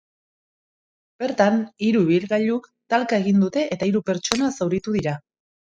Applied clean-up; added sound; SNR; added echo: classical method spectral subtraction.